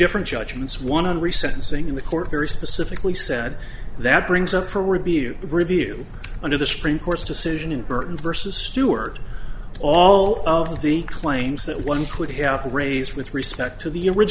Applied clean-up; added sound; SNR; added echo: none; none; none; none.